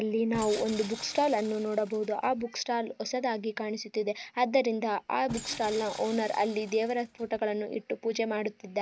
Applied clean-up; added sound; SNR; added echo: none; Tools; 15 dB; none.